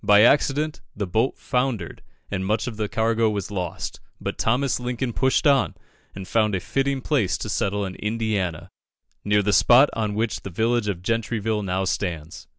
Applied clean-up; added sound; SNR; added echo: none; none; none; none.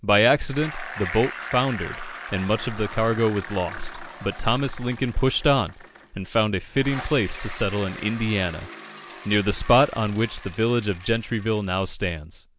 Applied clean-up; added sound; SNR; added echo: none; Bicycle; 15 dB; none.